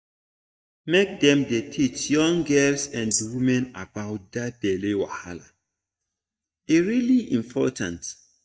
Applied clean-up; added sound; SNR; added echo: neural mask model DeepFilterNet 3.